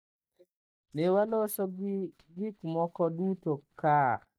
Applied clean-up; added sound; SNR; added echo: neural mask model DeepFilterNet 3.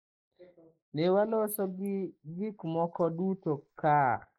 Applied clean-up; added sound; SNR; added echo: neural mask model Resemble Enhance denoiser.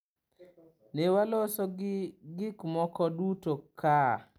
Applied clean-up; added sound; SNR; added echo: none; none; none; none.